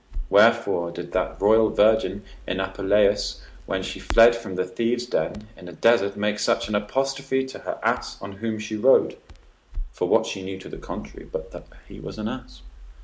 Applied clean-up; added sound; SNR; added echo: none; Crackle; 15 dB; none.